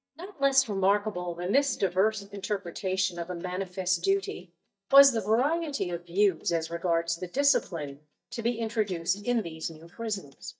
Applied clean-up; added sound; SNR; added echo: neural mask model DeepFilterNet 3.